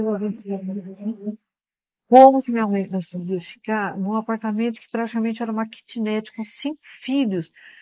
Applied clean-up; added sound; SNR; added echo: neural mask model Resemble Enhance denoiser.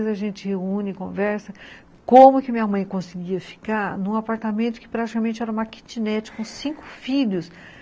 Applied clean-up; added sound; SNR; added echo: none; none; none; none.